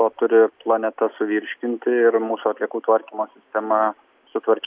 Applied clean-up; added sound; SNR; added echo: none; none; none; none.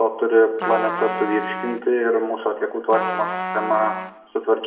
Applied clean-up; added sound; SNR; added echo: none; Trumpet; 7 dB; reverberation time 0.6 s.